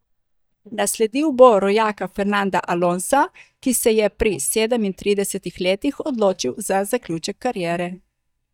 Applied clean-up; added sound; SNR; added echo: neural mask model DeepFilterNet 3.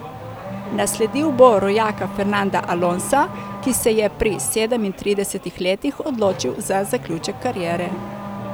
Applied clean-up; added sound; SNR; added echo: none; Race car, auto racing / Accelerating, revving, vroom; 11 dB; none.